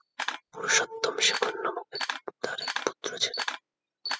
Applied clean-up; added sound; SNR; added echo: classical method spectral subtraction.